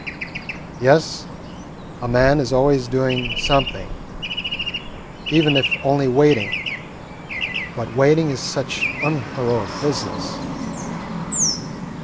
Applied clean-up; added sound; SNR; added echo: none; Traffic noise, roadway noise / Bird; 6 dB; none.